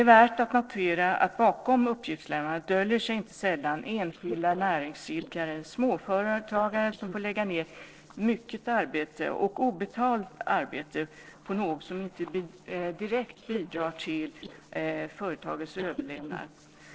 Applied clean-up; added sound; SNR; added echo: neural separator model SepFormer DNS4.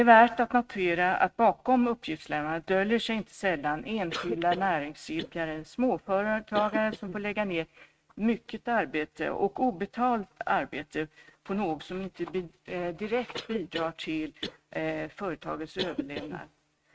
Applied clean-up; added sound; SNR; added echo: neural mask model RNNoise.